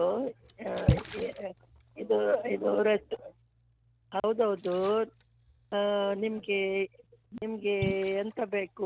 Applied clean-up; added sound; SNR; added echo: none; Splash, splatter; 9 dB; none.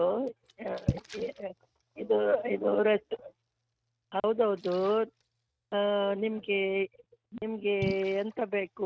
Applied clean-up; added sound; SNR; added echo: neural mask model RNNoise.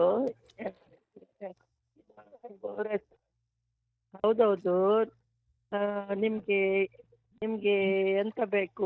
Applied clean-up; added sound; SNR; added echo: neural mask model DeepFilterNet 3.